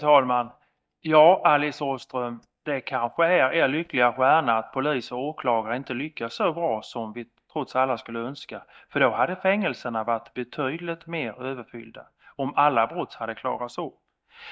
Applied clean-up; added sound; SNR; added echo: neural mask model DeepFilterNet 3.